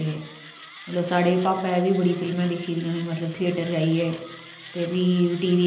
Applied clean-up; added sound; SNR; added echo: none; Mechanisms; 19 dB; reverberation time 0.9 s.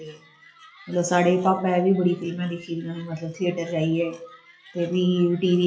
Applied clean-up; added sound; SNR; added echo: classical method WPE with log-MMSE.